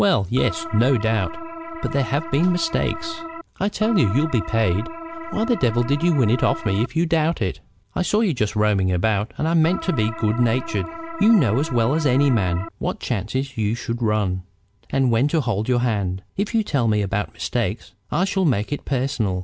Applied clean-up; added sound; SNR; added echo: none; Organ; 10 dB; none.